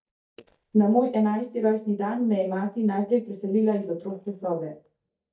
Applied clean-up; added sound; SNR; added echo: neural mask model DeepFilterNet 3.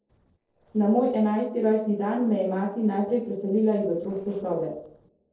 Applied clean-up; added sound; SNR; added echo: neural separator model SepFormer DNS4.